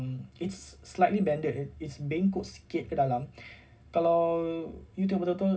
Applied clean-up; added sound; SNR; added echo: none; none; none; reverberation time 0.4 s.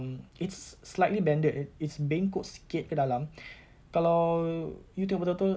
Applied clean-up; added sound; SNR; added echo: none; none; none; none.